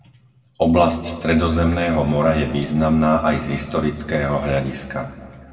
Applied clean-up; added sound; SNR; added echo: none; none; none; reverberation time 2.0 s.